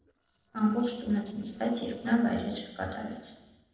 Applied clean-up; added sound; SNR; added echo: neural separator model SepFormer DNS4.